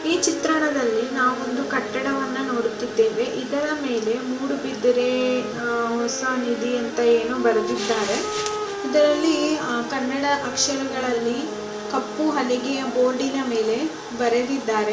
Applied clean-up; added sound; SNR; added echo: none; Wind instrument, woodwind instrument; 10 dB; reverberation time 0.4 s.